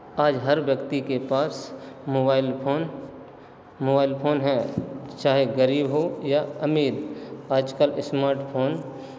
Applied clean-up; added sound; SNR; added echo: none; none; none; none.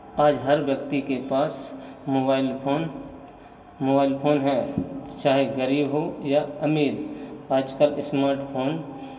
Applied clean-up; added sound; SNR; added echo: none; none; none; reverberation time 0.2 s.